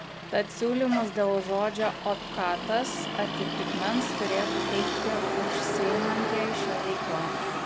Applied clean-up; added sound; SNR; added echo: none; Motor vehicle (road); 1 dB; none.